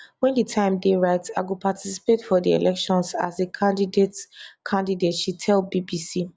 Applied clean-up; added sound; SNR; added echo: none; none; none; none.